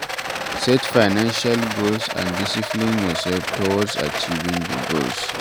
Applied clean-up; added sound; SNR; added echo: none; Rattle; 4 dB; none.